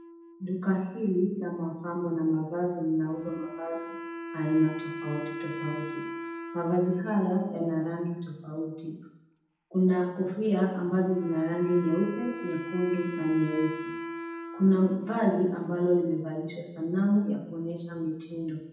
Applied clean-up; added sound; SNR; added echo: none; Wind instrument, woodwind instrument; 12 dB; reverberation time 0.8 s.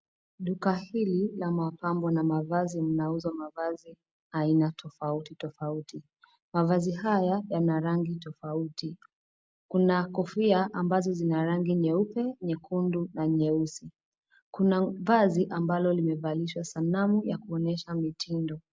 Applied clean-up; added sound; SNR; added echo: none; none; none; none.